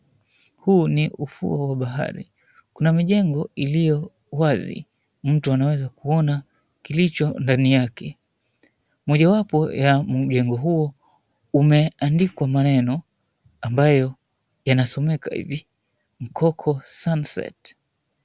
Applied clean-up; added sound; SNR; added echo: none; none; none; none.